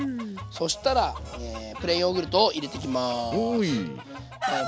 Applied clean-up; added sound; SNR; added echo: none; Chicken, rooster; 12 dB; none.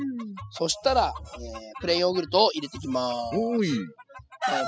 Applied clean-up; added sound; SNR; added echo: classical method spectral subtraction.